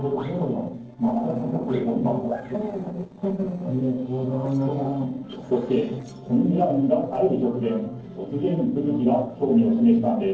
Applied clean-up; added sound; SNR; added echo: neural separator model SepFormer DNS4.